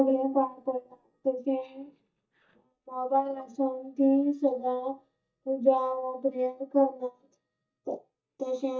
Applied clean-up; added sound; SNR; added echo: neural mask model DeepFilterNet 3.